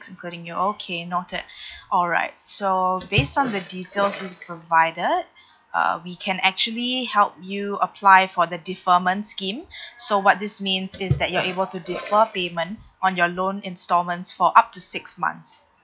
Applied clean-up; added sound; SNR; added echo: classical method log-MMSE.